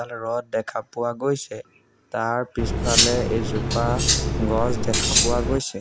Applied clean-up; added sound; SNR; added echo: none; Cutlery, silverware; -4 dB; none.